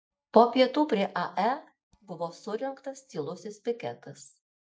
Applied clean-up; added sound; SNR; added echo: neural mask model DeepFilterNet 3.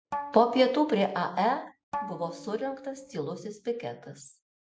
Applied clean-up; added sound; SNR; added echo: none; Bowed string instrument; 12 dB; none.